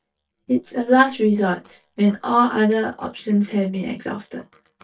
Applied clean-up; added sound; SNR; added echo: neural mask model DeepFilterNet 3.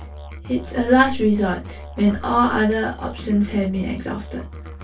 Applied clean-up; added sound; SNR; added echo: none; Musical instrument; 14 dB; reverberation time 0.1 s.